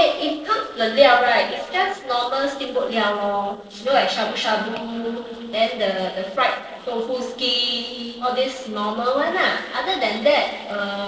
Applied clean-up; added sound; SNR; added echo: neural separator model SepFormer DNS4.